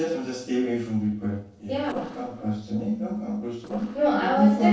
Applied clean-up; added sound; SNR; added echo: neural separator model SepFormer DNS4.